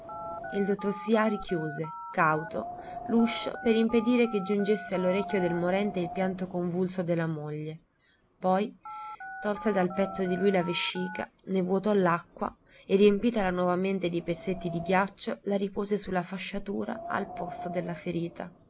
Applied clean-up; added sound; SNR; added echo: none; Telephone + Wind; 13 dB; none.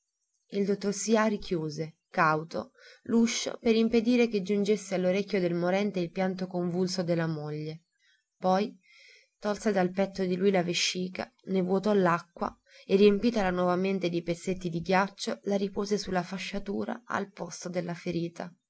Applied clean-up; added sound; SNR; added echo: none; none; none; none.